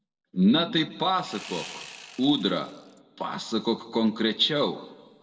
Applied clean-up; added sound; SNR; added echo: none; Sawing; 17 dB; reverberation time 1.1 s.